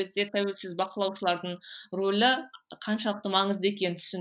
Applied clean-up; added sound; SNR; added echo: none; none; none; none.